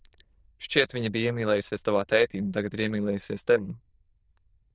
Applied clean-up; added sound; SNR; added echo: neural diffusion model UNIVERSE++.